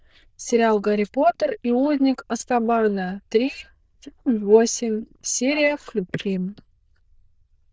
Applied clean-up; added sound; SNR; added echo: neural diffusion model UNIVERSE++.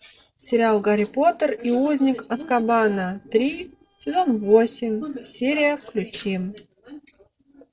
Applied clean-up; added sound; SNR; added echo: neural separator model SepFormer DNS4.